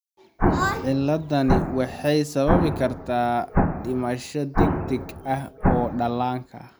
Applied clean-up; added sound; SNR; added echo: none; Explosion; 0 dB; none.